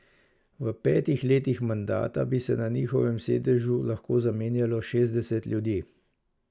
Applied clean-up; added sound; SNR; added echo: none; none; none; none.